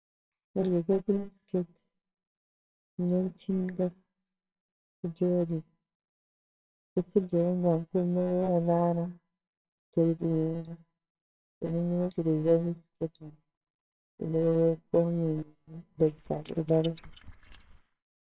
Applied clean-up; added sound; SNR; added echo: neural separator model SepFormer WHAMR!.